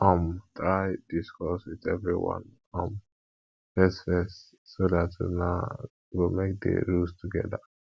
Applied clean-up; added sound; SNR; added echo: none; none; none; none.